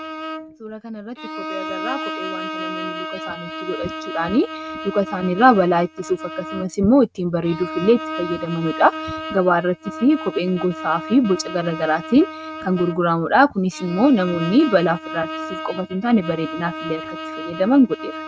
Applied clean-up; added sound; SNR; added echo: neural mask model RNNoise.